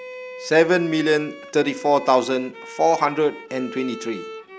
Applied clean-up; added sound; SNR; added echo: none; Bowed string instrument; 16 dB; none.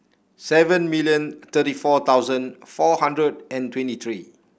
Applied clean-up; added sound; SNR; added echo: none; none; none; none.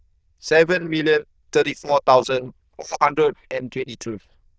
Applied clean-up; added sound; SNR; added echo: neural diffusion model UNIVERSE++.